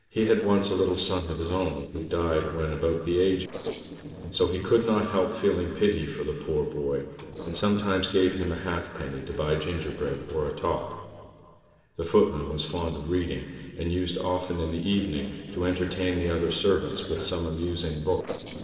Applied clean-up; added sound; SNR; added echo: neural separator model SepFormer DNS4.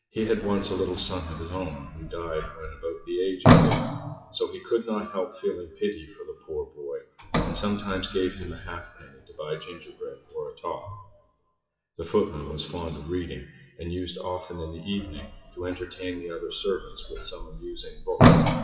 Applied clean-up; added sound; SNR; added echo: classical method WPE with log-MMSE.